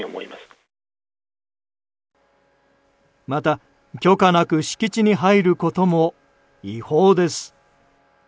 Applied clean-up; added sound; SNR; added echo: none; none; none; none.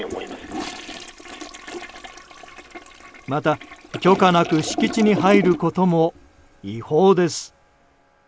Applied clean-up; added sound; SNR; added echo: none; Toilet flush; 11 dB; none.